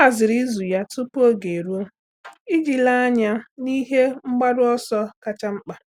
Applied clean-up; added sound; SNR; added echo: none; none; none; none.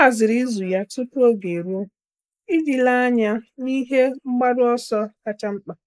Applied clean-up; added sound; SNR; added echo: neural mask model Resemble Enhance denoiser.